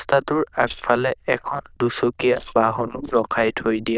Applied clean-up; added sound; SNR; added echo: neural diffusion model UNIVERSE++.